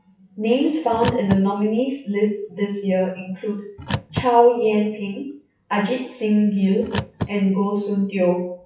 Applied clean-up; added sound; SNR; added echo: classical method WPE with log-MMSE.